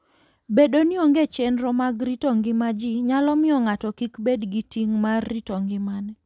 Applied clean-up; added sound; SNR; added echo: none; none; none; none.